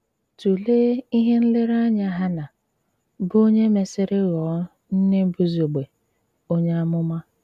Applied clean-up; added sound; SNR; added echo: none; none; none; none.